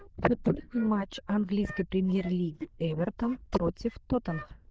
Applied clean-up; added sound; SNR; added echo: neural diffusion model UNIVERSE++.